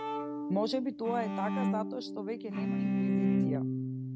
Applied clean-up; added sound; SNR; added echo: neural mask model RNNoise.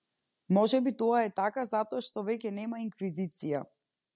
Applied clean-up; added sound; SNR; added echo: none; none; none; none.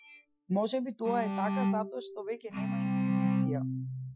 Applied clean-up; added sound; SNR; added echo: classical method Wiener filter.